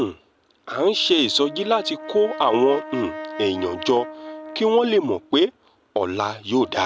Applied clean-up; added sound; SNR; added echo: none; Brass instrument; 15 dB; none.